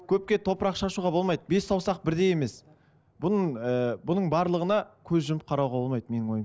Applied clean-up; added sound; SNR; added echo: none; none; none; none.